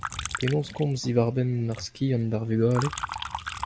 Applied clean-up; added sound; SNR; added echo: none; Liquid; 10 dB; none.